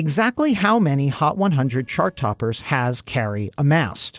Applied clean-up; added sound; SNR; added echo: neural separator model SepFormer DNS4.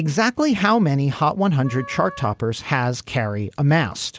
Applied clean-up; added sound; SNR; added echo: none; Wind instrument, woodwind instrument; 20 dB; none.